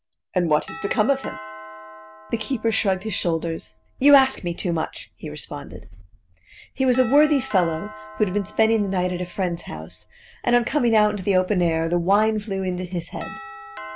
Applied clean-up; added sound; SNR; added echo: none; Doorbell; 18 dB; none.